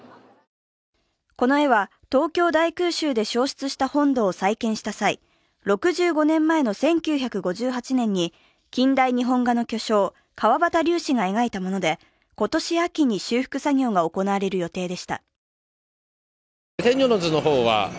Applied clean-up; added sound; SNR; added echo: none; none; none; none.